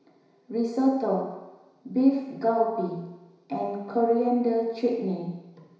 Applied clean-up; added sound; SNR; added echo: none; none; none; reverberation time 1.0 s.